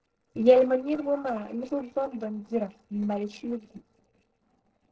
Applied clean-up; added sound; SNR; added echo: neural separator model SepFormer DNS4.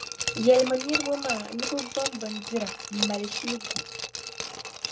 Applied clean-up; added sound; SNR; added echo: none; Glass; 4 dB; reverberation time 0.2 s.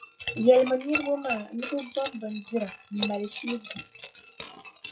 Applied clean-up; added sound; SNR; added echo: classical method WPE with log-MMSE.